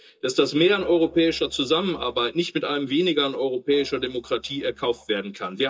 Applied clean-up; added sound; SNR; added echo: neural mask model DeepFilterNet 3.